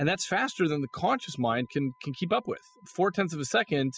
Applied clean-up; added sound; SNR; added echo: classical method spectral subtraction.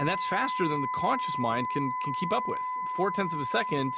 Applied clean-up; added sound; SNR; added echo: none; Wind instrument, woodwind instrument; 1 dB; none.